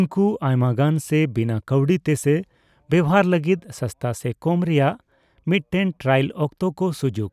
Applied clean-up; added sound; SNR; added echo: none; none; none; none.